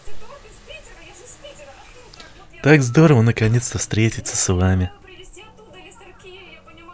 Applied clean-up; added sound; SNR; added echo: none; none; none; none.